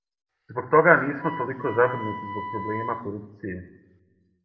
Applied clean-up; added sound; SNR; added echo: none; Wind instrument, woodwind instrument; 12 dB; reverberation time 0.7 s.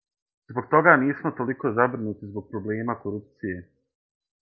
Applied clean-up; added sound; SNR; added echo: none; none; none; none.